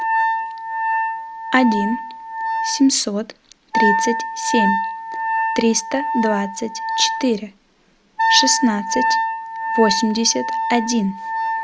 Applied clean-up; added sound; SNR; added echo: none; Wind instrument, woodwind instrument; 1 dB; none.